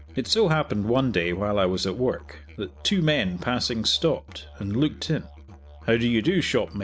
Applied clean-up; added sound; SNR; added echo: none; Musical instrument; 19 dB; none.